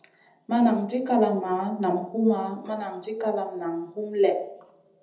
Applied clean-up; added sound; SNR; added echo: none; none; none; reverberation time 0.9 s.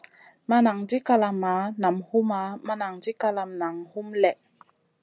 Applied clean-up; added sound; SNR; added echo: none; none; none; none.